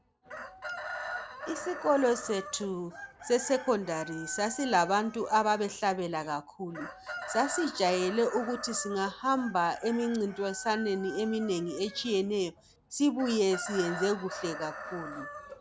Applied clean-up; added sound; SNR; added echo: none; Chicken, rooster; 12 dB; none.